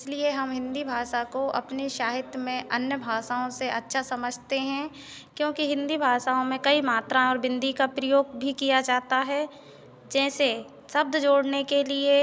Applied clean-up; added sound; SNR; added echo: none; none; none; none.